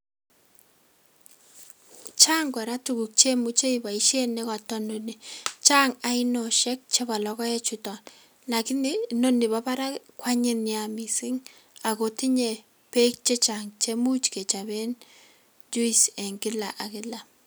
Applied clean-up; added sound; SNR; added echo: none; none; none; none.